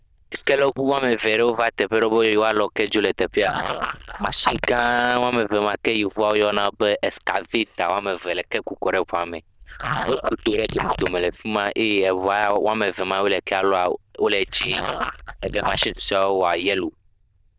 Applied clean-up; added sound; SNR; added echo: neural diffusion model UNIVERSE++.